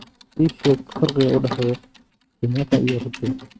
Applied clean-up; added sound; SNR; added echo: neural mask model RNNoise.